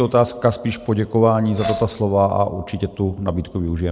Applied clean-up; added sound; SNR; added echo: none; Glass; 6 dB; none.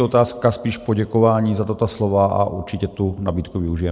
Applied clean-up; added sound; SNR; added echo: none; none; none; none.